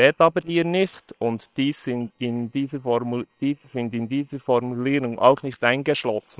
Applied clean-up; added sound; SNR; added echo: neural separator model SepFormer WHAM!.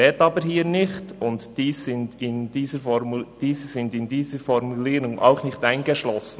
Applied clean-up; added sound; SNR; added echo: none; none; none; none.